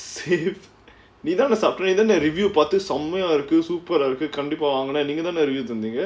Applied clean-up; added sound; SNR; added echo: none; none; none; none.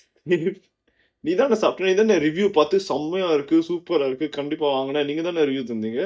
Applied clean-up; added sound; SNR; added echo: neural mask model DeepFilterNet 3.